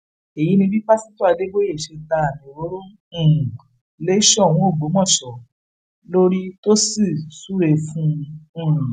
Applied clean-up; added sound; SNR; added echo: none; none; none; none.